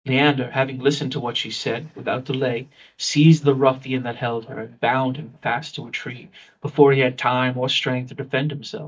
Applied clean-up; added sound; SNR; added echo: neural mask model DeepFilterNet 3.